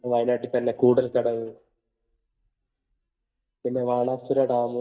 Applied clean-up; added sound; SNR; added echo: neural mask model DeepFilterNet 3.